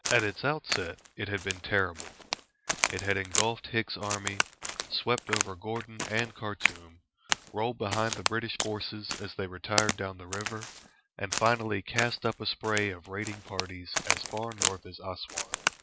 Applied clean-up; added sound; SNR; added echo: none; Crack; 2 dB; none.